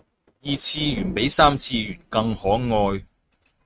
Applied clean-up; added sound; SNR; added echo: neural mask model RNNoise.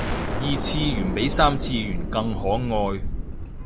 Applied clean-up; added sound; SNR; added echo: none; Explosion + Traffic noise, roadway noise / Bus; 1 dB; none.